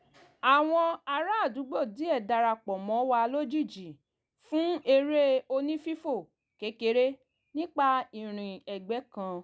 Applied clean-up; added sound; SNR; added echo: none; none; none; none.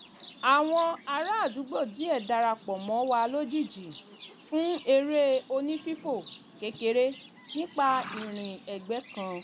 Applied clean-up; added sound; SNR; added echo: none; Livestock, farm animals, working animals; 18 dB; none.